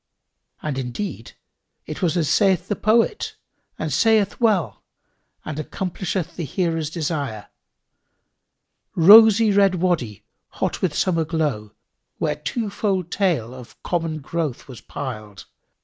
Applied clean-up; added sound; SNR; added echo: none; none; none; none.